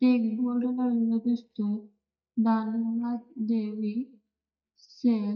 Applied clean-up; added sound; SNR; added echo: neural mask model DeepFilterNet 3.